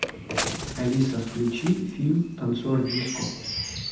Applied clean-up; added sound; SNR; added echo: none; Bird; 8 dB; reverberation time 0.8 s.